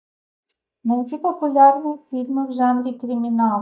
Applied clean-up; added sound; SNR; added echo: neural mask model DeepFilterNet 3.